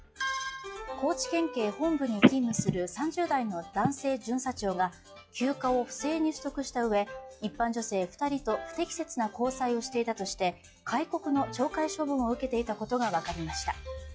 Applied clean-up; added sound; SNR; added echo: classical method log-MMSE.